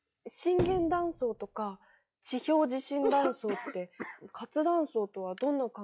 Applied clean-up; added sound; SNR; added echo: classical method log-MMSE.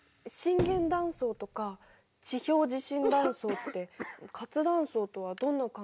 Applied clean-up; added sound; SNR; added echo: none; Thump, thud + Cough; 9 dB; none.